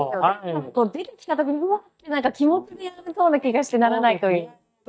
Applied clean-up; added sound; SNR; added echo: neural mask model DeepFilterNet 3.